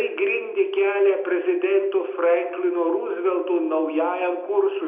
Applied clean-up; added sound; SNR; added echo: none; none; none; reverberation time 0.7 s.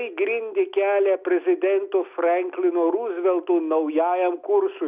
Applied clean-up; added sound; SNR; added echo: none; none; none; none.